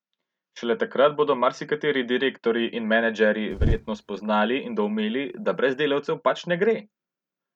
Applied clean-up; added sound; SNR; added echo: neural mask model RNNoise.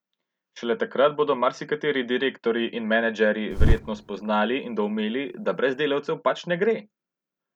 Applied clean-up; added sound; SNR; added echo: none; Bird; 0 dB; none.